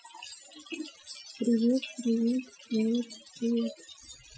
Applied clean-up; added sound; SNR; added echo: classical method Wiener filter.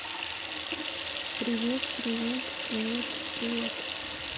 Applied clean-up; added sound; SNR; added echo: none; Sink (filling or washing) / Water tap, faucet; -3 dB; none.